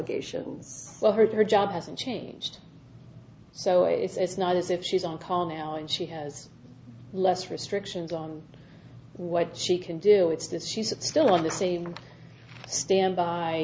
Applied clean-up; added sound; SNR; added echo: none; none; none; none.